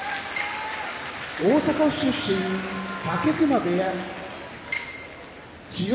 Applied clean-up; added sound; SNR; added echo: none; none; none; none.